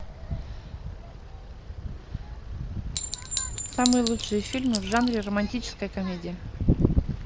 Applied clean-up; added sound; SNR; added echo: none; Chink, clink; 7 dB; none.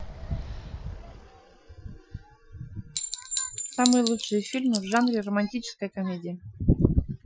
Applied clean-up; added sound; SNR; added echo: classical method Wiener filter.